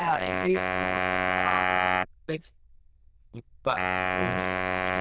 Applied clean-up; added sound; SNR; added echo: neural diffusion model UNIVERSE++.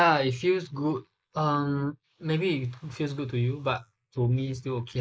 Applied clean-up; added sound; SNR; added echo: neural mask model Resemble Enhance denoiser.